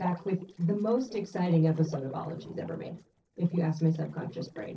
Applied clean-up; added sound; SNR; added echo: neural separator model SepFormer DNS4.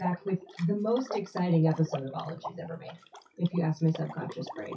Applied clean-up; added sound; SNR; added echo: classical method WPE with log-MMSE.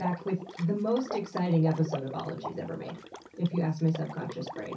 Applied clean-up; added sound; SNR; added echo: none; Water / Liquid; 12 dB; reverberation time 0.3 s.